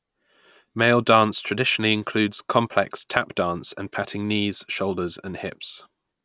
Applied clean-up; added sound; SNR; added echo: none; none; none; none.